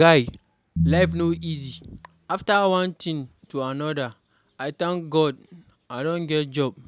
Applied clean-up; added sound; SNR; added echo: none; Piano; 4 dB; none.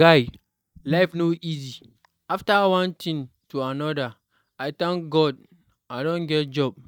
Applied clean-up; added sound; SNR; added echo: neural mask model DeepFilterNet 3.